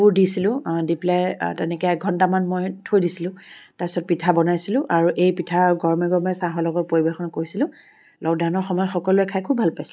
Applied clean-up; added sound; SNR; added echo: none; none; none; none.